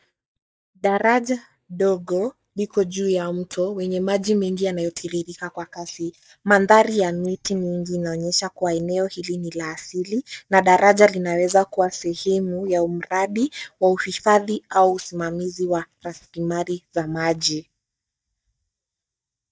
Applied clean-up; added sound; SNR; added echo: neural mask model DeepFilterNet 3.